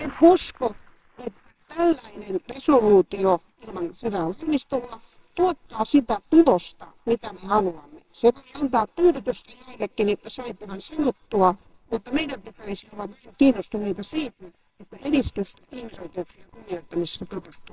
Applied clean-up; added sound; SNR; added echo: neural separator model SepFormer WHAMR!.